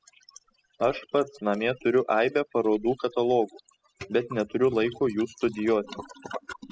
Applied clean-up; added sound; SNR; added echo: classical method spectral subtraction.